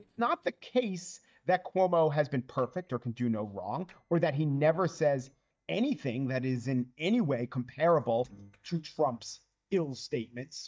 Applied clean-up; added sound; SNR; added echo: neural mask model DeepFilterNet 3.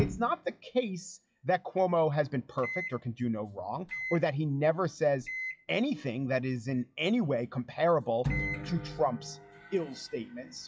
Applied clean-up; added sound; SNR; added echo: classical method WPE with log-MMSE.